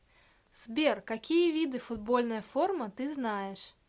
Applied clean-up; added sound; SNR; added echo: none; none; none; none.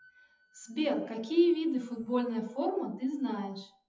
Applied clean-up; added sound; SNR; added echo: classical method WPE with log-MMSE.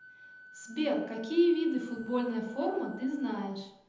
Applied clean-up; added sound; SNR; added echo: none; Wind instrument, woodwind instrument; 20 dB; reverberation time 0.8 s.